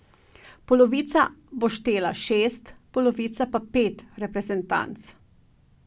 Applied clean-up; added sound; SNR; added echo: none; none; none; none.